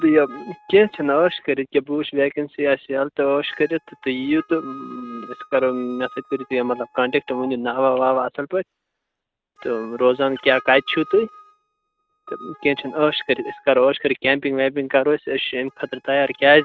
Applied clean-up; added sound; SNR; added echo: neural mask model RNNoise.